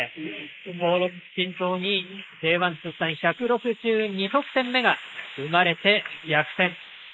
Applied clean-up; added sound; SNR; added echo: neural mask model Resemble Enhance denoiser.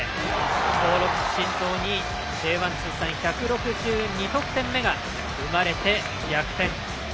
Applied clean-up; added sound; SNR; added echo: none; none; none; none.